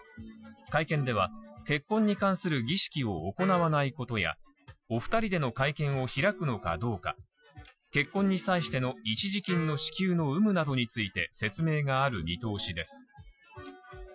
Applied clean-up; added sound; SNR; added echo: classical method Wiener filter.